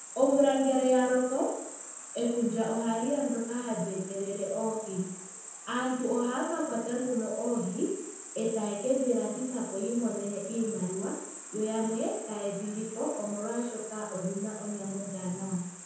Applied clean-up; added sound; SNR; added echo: none; Cricket; 11 dB; reverberation time 0.9 s.